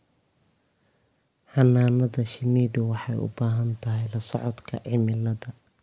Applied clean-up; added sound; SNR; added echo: none; none; none; none.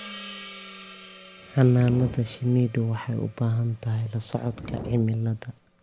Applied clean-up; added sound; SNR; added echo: none; Fire + Gong; 16 dB; none.